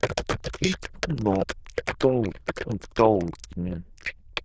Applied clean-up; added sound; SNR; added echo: neural diffusion model UNIVERSE++.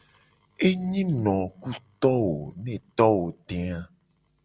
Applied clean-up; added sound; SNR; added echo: none; none; none; none.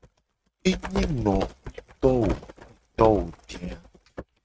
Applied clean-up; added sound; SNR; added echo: neural mask model RNNoise.